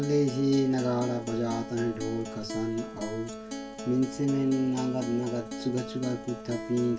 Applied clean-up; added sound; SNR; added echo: none; Acoustic guitar; 9 dB; reverberation time 0.1 s.